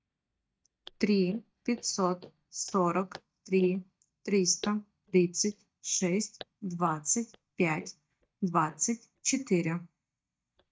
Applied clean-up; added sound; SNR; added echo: neural mask model DeepFilterNet 3.